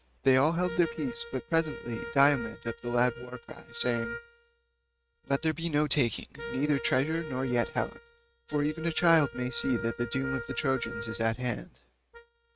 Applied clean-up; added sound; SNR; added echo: neural mask model RNNoise.